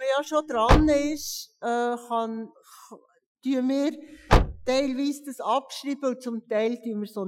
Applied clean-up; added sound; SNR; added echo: classical method Wiener filter.